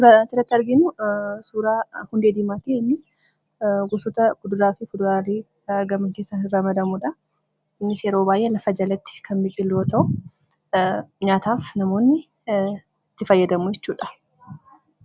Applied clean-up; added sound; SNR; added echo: none; none; none; none.